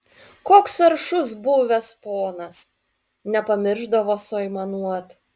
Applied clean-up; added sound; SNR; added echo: none; none; none; none.